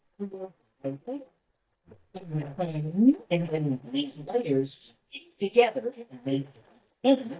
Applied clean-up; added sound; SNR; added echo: neural mask model DeepFilterNet 3.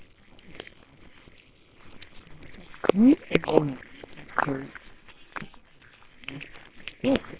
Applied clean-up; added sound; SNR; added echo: neural separator model SepFormer WHAMR!.